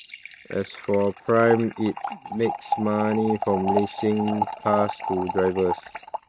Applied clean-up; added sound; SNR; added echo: neural mask model RNNoise.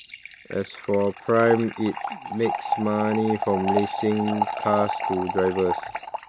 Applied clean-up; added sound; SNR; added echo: none; Fill (with liquid) / Trickle, dribble; 5 dB; none.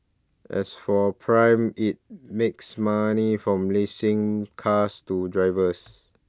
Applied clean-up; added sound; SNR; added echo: none; none; none; none.